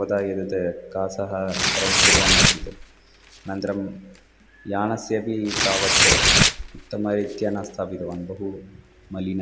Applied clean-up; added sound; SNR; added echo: none; Tearing; -4 dB; none.